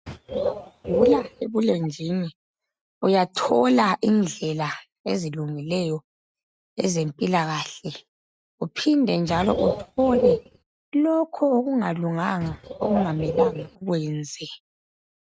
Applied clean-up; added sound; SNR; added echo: neural mask model RNNoise.